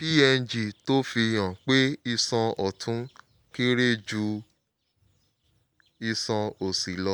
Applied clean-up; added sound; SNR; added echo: none; none; none; none.